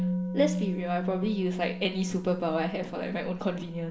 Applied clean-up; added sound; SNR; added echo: none; Musical instrument; 4 dB; reverberation time 0.5 s.